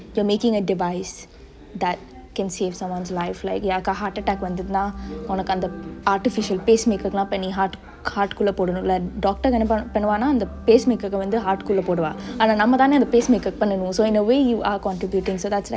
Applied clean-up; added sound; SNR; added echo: none; Organ; 17 dB; none.